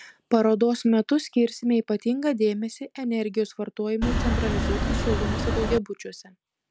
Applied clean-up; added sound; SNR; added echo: none; Wind; -1 dB; none.